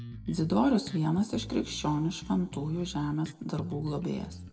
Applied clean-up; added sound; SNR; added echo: none; Bass guitar; 14 dB; reverberation time 1.4 s.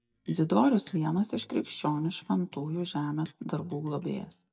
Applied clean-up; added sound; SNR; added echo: neural mask model DeepFilterNet 3.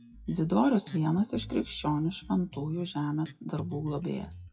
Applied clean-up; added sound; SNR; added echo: classical method WPE with log-MMSE.